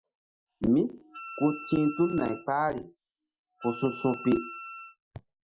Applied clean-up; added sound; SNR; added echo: classical method Wiener filter.